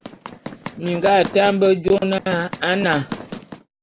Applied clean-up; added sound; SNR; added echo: none; Run; 14 dB; none.